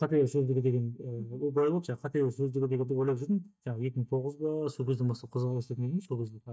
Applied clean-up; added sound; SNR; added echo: neural mask model DeepFilterNet 3.